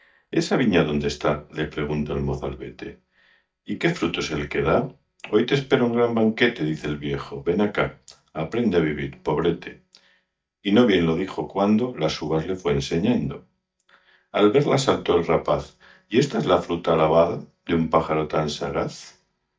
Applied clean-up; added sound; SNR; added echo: neural mask model DeepFilterNet 3.